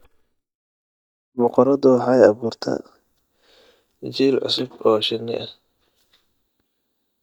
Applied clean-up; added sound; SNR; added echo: neural mask model DeepFilterNet 3.